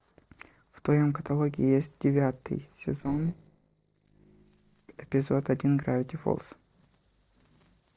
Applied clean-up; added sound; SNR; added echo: neural separator model SepFormer DNS4.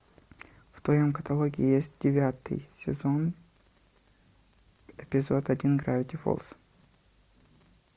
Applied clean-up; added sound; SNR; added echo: none; none; none; none.